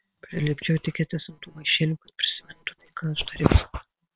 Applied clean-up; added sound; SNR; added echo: neural separator model SepFormer WHAM!.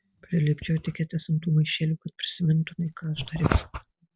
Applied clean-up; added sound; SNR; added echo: none; Whoosh, swoosh, swish; 18 dB; none.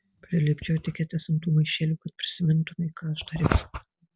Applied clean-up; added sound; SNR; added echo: none; none; none; none.